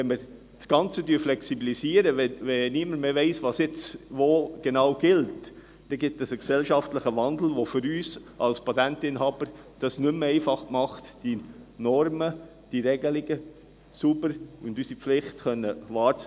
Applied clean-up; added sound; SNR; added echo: none; none; none; none.